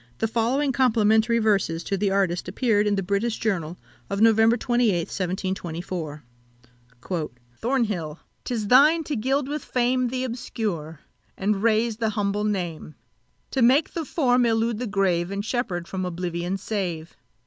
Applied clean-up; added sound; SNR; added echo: none; none; none; none.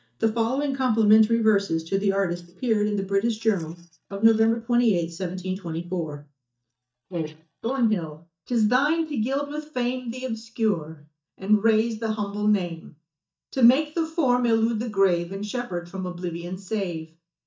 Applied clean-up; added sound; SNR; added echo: neural mask model DeepFilterNet 3.